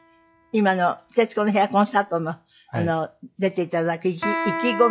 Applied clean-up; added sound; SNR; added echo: classical method log-MMSE.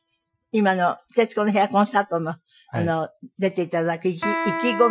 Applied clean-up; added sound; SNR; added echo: classical method Wiener filter.